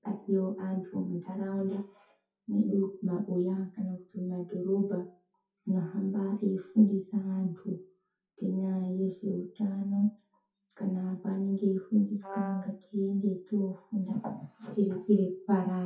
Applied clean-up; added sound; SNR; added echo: classical method WPE with log-MMSE.